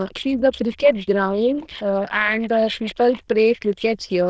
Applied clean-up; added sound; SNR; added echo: neural diffusion model UNIVERSE++.